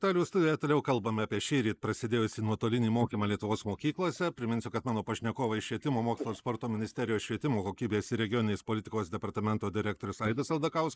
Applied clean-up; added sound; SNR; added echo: neural mask model Resemble Enhance denoiser.